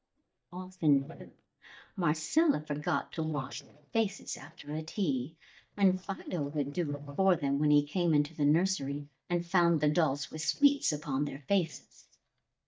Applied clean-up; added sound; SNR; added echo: neural mask model DeepFilterNet 3.